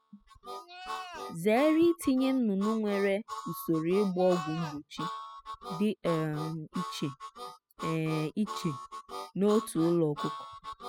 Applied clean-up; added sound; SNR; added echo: classical method spectral subtraction.